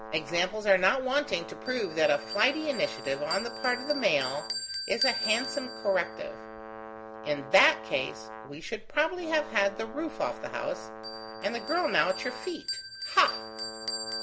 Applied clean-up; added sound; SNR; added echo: none; Bell + Brass instrument; 9 dB; none.